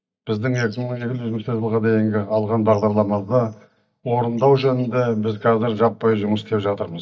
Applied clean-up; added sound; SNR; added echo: neural mask model DeepFilterNet 3.